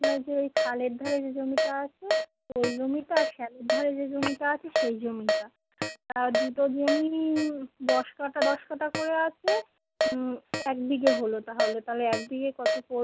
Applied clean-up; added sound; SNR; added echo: none; Keyboard (musical); 1 dB; none.